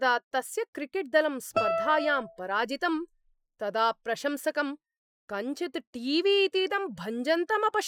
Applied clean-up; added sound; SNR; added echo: classical method Wiener filter.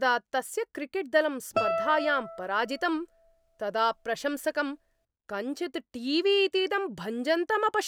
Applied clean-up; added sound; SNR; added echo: none; Guitar; 7 dB; none.